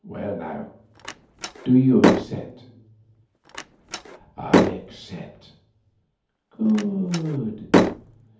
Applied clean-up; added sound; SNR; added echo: none; Slam; -2 dB; reverberation time 0.6 s.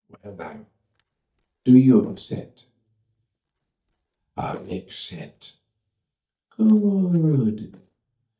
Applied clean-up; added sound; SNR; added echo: neural mask model DeepFilterNet 3.